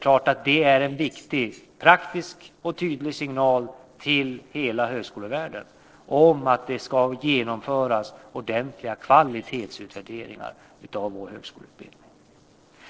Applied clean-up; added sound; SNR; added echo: neural separator model SepFormer DNS4.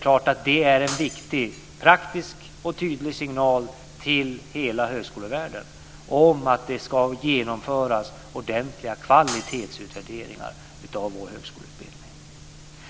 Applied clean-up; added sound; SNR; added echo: none; Shatter; 15 dB; none.